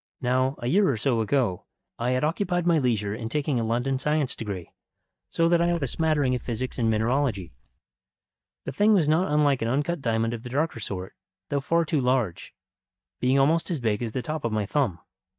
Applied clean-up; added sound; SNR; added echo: neural mask model DeepFilterNet 3.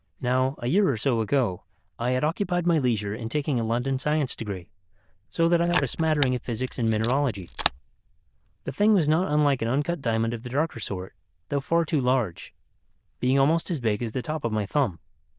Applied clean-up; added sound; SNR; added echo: neural diffusion model UNIVERSE++.